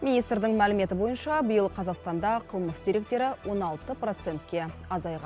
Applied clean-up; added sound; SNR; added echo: none; none; none; none.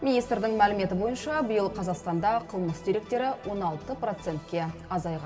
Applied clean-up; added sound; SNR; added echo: none; none; none; reverberation time 1.9 s.